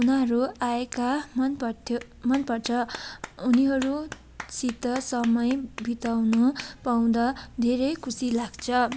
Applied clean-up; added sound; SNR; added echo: none; Clapping; 19 dB; none.